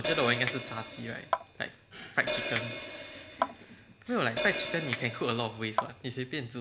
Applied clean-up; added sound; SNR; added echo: none; Hi-hat + Chink, clink; -2 dB; none.